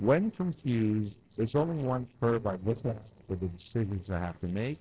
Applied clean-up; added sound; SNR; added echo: neural separator model SepFormer DNS4.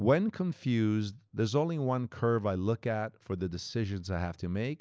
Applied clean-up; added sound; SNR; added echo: none; none; none; none.